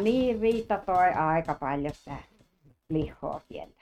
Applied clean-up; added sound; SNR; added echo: neural mask model RNNoise.